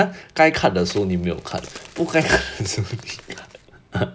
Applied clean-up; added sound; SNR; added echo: none; Crack; 20 dB; none.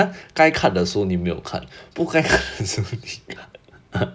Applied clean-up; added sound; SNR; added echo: none; none; none; none.